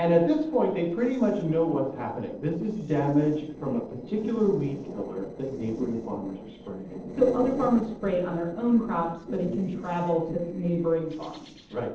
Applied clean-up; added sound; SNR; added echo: neural separator model SepFormer DNS4.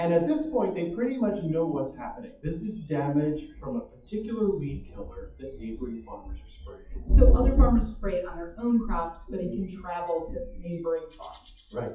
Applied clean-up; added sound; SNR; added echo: classical method WPE with log-MMSE.